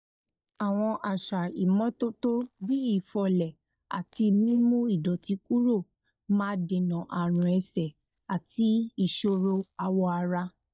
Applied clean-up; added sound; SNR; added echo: neural mask model DeepFilterNet 3.